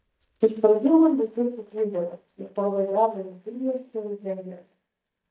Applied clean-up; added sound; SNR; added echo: neural mask model DeepFilterNet 3.